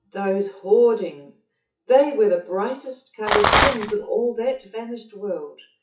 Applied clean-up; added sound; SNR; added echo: classical method WPE with log-MMSE.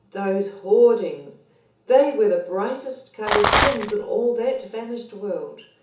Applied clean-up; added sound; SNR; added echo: none; Rattle; -2 dB; reverberation time 0.8 s.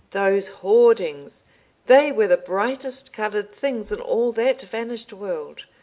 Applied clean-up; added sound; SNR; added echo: none; none; none; none.